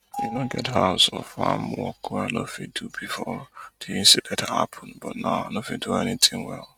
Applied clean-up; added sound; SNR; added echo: neural mask model RNNoise.